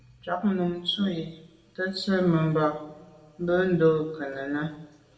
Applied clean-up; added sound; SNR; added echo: none; none; none; reverberation time 1.0 s.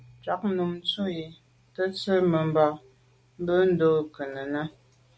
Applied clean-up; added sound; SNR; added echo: none; none; none; none.